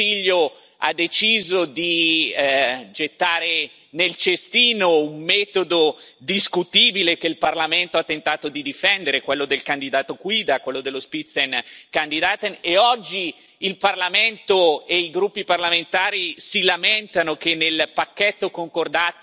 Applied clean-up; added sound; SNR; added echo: none; none; none; none.